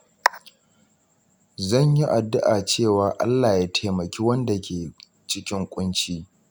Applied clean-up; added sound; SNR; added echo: none; none; none; none.